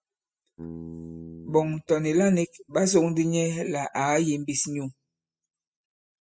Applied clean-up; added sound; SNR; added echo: classical method spectral subtraction.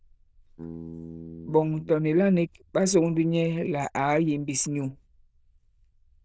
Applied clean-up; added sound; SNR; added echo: neural diffusion model UNIVERSE++.